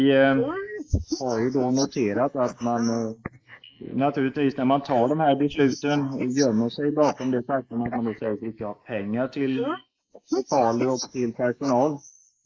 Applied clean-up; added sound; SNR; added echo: neural mask model Resemble Enhance denoiser.